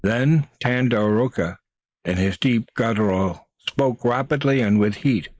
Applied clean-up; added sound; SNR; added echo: neural mask model Resemble Enhance denoiser.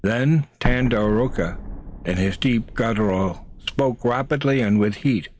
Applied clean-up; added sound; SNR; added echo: none; Explosion; 10 dB; none.